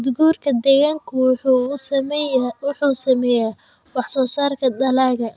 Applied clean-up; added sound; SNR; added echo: none; none; none; none.